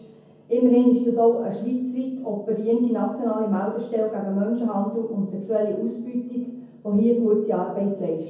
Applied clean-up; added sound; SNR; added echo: none; none; none; reverberation time 0.9 s.